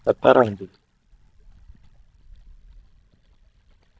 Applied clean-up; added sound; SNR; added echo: neural mask model DeepFilterNet 3.